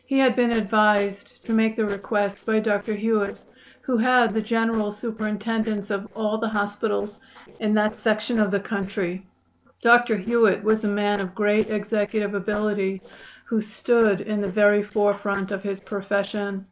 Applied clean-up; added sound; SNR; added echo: neural separator model SepFormer DNS4.